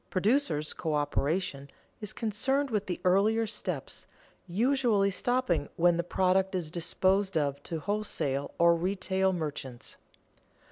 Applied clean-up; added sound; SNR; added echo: none; none; none; none.